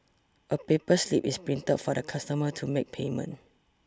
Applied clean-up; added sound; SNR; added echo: none; none; none; none.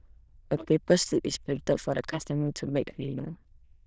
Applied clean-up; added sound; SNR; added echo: neural diffusion model UNIVERSE++.